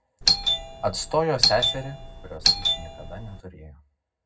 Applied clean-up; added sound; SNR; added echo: none; Doorbell; -5 dB; reverberation time 0.3 s.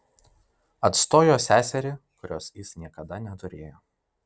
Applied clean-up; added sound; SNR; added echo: none; none; none; none.